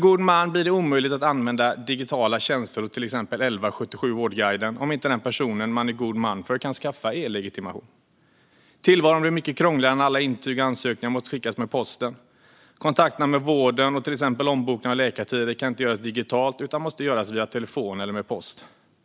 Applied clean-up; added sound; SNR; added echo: none; none; none; none.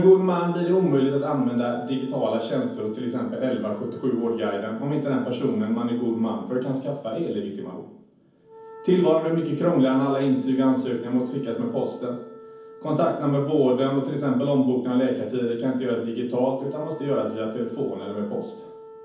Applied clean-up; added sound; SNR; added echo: none; Wind instrument, woodwind instrument; 19 dB; reverberation time 0.7 s.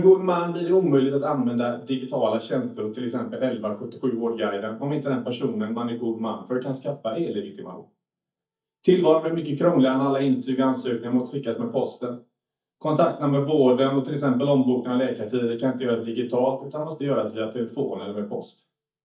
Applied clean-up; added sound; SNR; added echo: neural mask model DeepFilterNet 3.